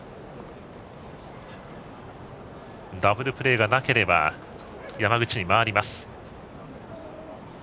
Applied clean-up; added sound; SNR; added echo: none; none; none; none.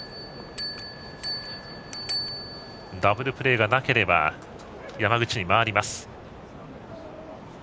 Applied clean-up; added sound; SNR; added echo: none; Bell; 12 dB; none.